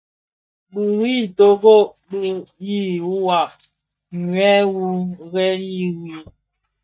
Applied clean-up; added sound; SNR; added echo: neural mask model DeepFilterNet 3.